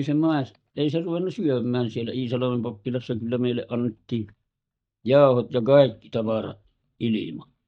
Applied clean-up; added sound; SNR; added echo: neural mask model DeepFilterNet 3.